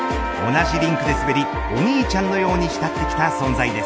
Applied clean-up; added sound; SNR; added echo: none; none; none; none.